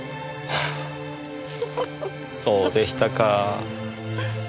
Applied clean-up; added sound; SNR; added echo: none; none; none; none.